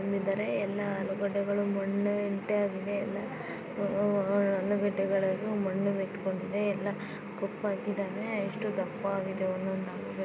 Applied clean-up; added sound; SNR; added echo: none; none; none; none.